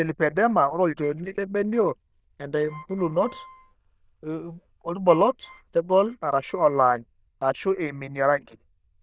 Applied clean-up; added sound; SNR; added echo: neural diffusion model UNIVERSE++.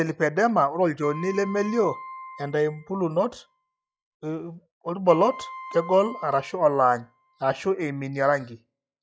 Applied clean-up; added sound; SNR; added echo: classical method log-MMSE.